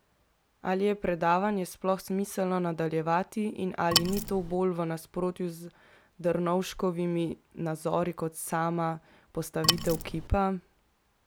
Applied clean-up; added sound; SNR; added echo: none; Wood; 0 dB; none.